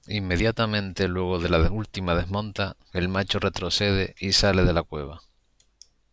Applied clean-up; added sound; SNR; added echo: none; none; none; none.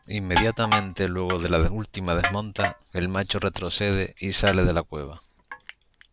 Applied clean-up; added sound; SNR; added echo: none; Crushing; 7 dB; none.